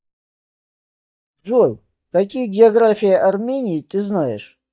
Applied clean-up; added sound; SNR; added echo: neural mask model DeepFilterNet 3.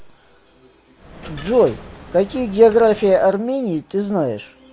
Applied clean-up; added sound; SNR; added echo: none; Coin (dropping); 18 dB; none.